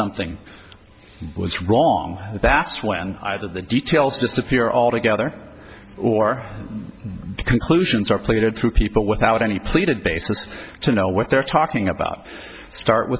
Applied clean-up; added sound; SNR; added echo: none; none; none; none.